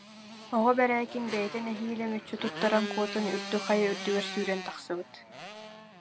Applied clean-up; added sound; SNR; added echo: none; Motorcycle; 10 dB; none.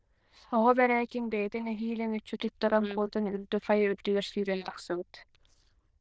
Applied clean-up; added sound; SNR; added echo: neural diffusion model UNIVERSE++.